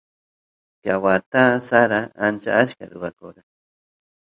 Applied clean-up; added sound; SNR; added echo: none; none; none; none.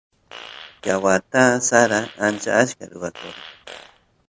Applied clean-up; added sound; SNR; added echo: none; Fart; 20 dB; none.